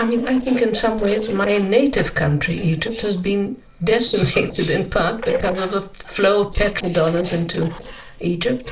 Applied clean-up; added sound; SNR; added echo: neural separator model SepFormer DNS4.